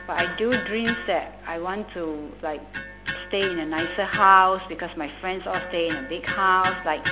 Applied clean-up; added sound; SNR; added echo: none; Electric guitar; 8 dB; none.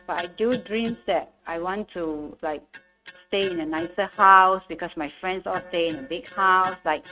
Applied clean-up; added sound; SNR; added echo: neural mask model RNNoise.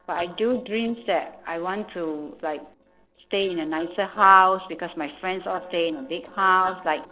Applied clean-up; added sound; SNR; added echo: neural separator model SepFormer DNS4.